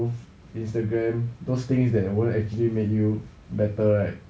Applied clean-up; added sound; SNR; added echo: none; none; none; none.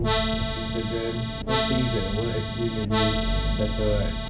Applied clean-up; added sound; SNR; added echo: none; Accordion + Engine; -3 dB; none.